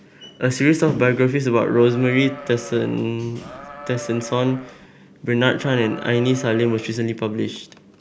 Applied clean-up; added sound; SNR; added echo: none; Livestock, farm animals, working animals; 16 dB; none.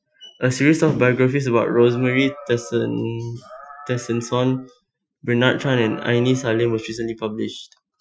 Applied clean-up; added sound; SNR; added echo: classical method Wiener filter.